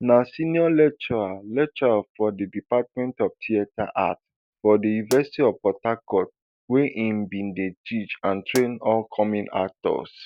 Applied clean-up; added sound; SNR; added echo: none; Explosion; 19 dB; none.